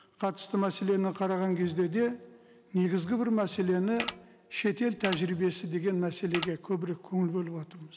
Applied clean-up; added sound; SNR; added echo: none; Mechanisms; 5 dB; none.